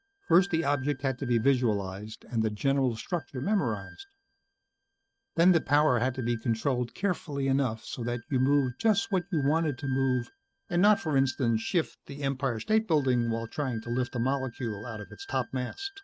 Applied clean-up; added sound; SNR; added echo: neural mask model RNNoise.